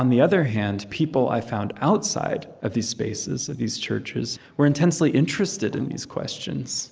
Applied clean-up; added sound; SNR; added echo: neural separator model SepFormer DNS4.